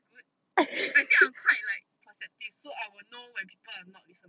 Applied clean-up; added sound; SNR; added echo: none; none; none; none.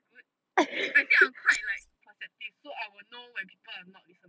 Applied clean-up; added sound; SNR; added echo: neural mask model Resemble Enhance denoiser.